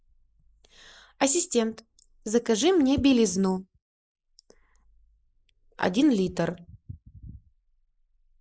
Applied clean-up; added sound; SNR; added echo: neural mask model Resemble Enhance denoiser.